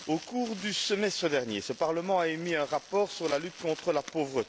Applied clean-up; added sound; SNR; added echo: none; Crumpling, crinkling; 19 dB; none.